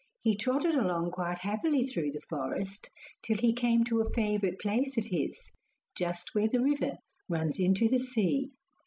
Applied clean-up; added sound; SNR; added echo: none; none; none; none.